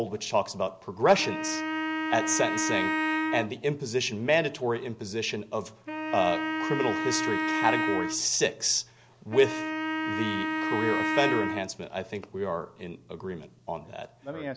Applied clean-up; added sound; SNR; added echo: none; Wind instrument, woodwind instrument; 1 dB; none.